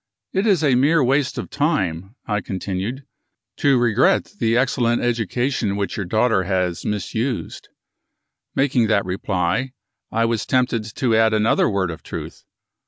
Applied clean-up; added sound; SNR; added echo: none; none; none; none.